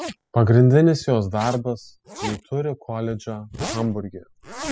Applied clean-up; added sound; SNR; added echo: classical method spectral subtraction.